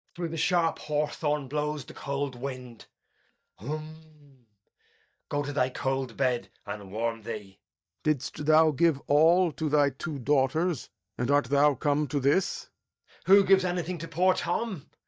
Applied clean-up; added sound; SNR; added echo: neural mask model DeepFilterNet 3.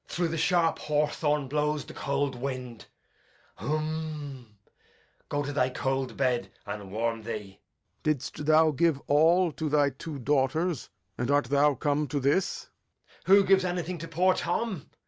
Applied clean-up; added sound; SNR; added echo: none; none; none; none.